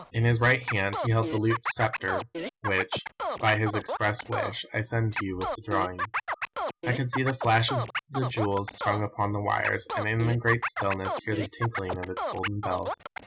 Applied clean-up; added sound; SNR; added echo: none; Scratching (performance technique); 6 dB; none.